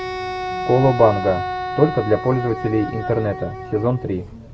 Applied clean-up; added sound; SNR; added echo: none; Wind instrument, woodwind instrument; 7 dB; none.